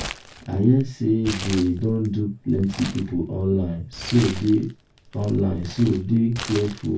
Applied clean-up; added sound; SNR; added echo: none; Crumpling, crinkling; 15 dB; reverberation time 0.2 s.